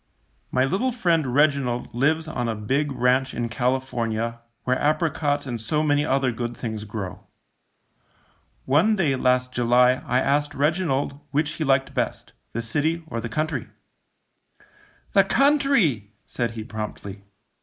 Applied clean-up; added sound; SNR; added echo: neural mask model Resemble Enhance denoiser.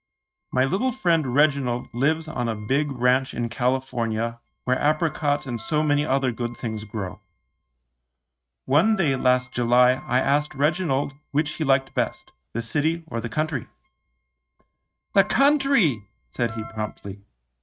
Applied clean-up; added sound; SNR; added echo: neural mask model RNNoise.